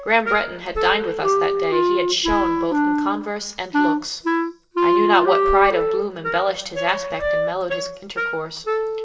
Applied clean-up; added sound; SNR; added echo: none; Wind instrument, woodwind instrument; -2 dB; reverberation time 0.9 s.